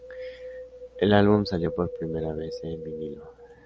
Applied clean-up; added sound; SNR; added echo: none; Wind; 10 dB; none.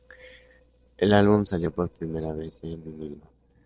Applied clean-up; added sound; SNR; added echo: neural separator model SepFormer DNS4.